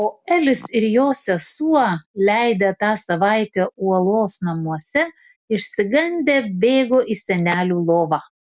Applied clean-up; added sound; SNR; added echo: none; none; none; none.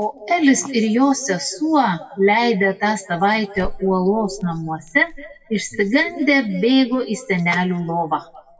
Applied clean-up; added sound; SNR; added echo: classical method WPE with log-MMSE.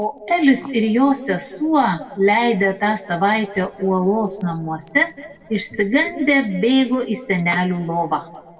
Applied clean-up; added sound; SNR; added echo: neural separator model SepFormer DNS4.